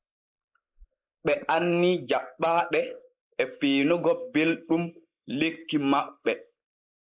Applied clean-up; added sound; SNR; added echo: neural mask model Resemble Enhance denoiser.